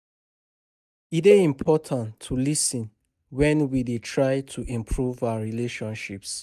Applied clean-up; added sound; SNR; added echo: neural mask model DeepFilterNet 3.